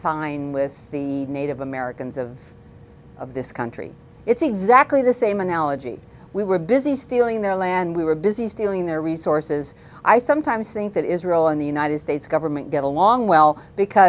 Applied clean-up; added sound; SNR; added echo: none; none; none; none.